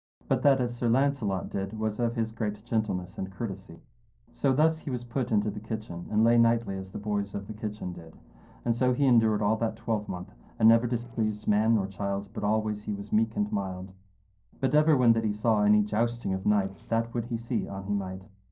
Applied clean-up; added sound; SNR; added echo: neural separator model SepFormer DNS4.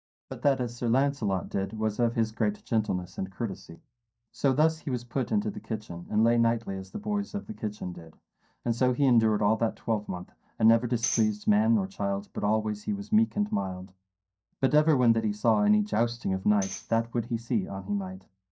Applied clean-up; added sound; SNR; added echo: neural mask model DeepFilterNet 3.